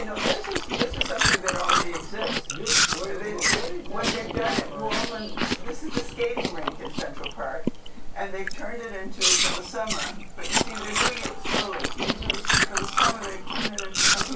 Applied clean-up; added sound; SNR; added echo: none; Chewing, mastication; -3 dB; reverberation time 0.2 s.